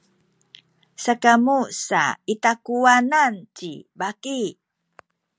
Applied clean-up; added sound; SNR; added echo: none; none; none; none.